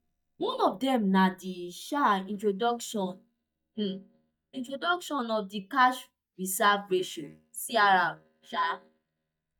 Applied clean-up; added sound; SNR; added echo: neural mask model DeepFilterNet 3.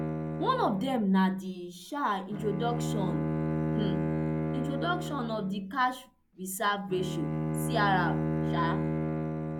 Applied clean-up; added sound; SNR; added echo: none; Bowed string instrument; 0 dB; none.